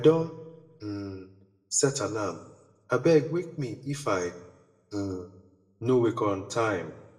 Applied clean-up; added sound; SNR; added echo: none; none; none; reverberation time 0.6 s.